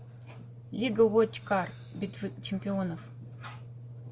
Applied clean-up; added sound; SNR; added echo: none; none; none; none.